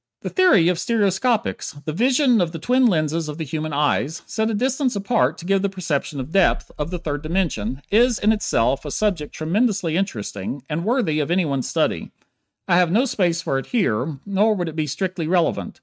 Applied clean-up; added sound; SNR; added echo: neural mask model RNNoise.